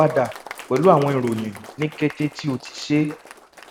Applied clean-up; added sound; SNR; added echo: none; Applause; 18 dB; none.